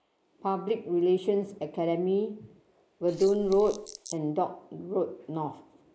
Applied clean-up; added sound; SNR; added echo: neural mask model Resemble Enhance denoiser.